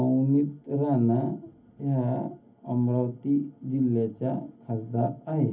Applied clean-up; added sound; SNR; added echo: none; none; none; reverberation time 0.3 s.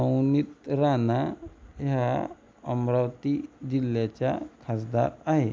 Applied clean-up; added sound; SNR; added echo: none; none; none; none.